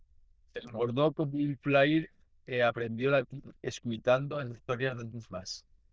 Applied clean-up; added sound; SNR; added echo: neural diffusion model UNIVERSE++.